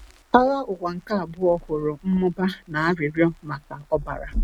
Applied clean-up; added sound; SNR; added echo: none; Crackle; 11 dB; none.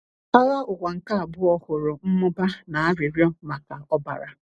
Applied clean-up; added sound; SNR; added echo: none; none; none; none.